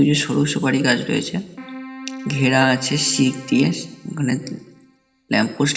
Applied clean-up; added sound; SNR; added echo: none; Keyboard (musical); 16 dB; reverberation time 1.0 s.